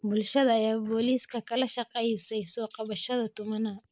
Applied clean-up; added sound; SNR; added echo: neural mask model Resemble Enhance denoiser.